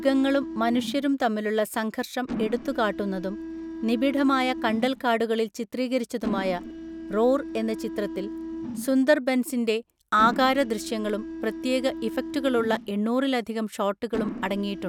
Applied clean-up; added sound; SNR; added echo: none; Mechanisms; 10 dB; none.